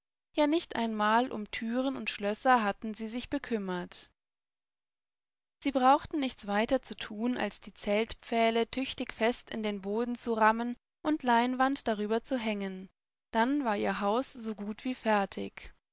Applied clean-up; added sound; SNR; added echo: none; none; none; none.